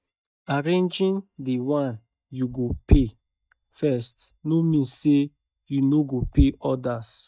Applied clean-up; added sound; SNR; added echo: neural mask model DeepFilterNet 3.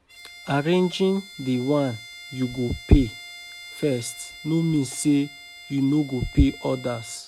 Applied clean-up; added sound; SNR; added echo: none; Bowed string instrument; 18 dB; none.